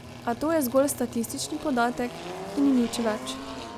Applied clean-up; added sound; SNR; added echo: none; Engine; 11 dB; none.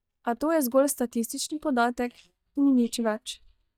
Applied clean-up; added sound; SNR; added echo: neural mask model DeepFilterNet 3.